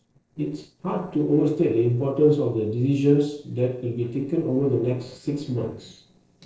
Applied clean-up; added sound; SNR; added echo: neural separator model SepFormer DNS4.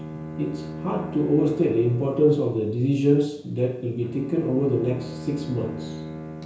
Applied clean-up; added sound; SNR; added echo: none; Bowed string instrument; 12 dB; reverberation time 0.5 s.